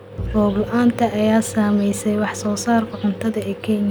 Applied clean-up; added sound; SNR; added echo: none; Bowed string instrument; 16 dB; none.